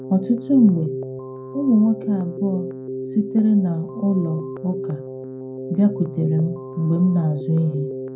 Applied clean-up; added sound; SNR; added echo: none; Keyboard (musical); 10 dB; reverberation time 0.2 s.